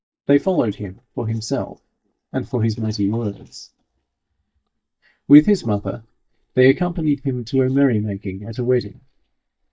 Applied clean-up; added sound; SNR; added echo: neural mask model DeepFilterNet 3.